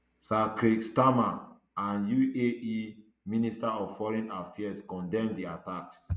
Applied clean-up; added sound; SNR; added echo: none; none; none; none.